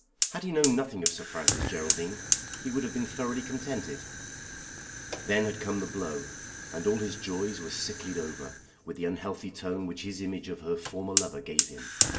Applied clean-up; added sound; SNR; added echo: none; Fire; 0 dB; reverberation time 1.7 s.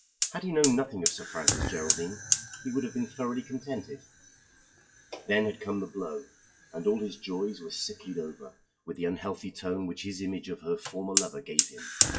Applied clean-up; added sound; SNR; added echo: classical method WPE with log-MMSE.